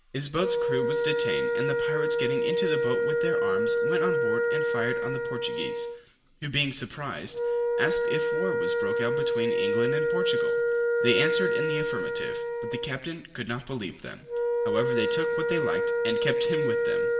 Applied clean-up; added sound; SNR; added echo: none; Wind instrument, woodwind instrument; -5 dB; reverberation time 1.3 s.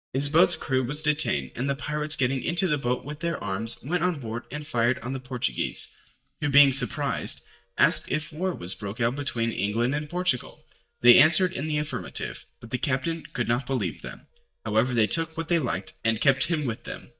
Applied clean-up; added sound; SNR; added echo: neural mask model DeepFilterNet 3.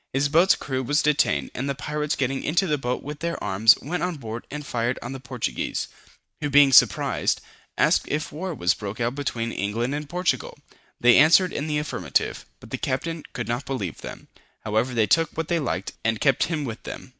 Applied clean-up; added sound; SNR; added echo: none; none; none; none.